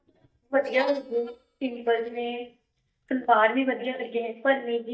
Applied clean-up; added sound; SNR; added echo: neural mask model DeepFilterNet 3.